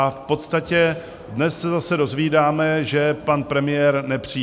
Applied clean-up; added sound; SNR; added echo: none; none; none; none.